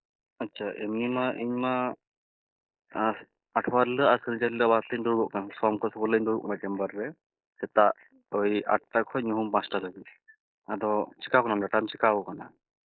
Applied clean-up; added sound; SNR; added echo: neural mask model Resemble Enhance denoiser.